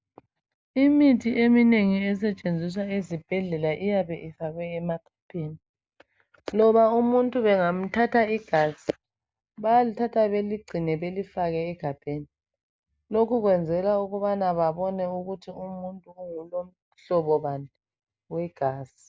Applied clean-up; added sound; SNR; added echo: none; none; none; none.